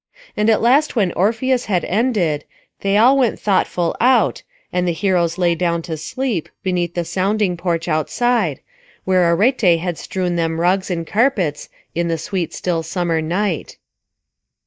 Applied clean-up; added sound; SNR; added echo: neural mask model DeepFilterNet 3.